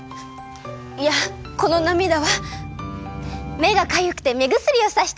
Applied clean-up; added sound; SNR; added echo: none; Engine starting / Accelerating, revving, vroom / Motor vehicle (road); 14 dB; none.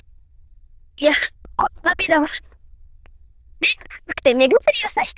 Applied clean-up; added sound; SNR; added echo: neural diffusion model UNIVERSE++.